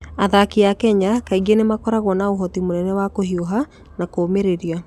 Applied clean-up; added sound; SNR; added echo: none; none; none; none.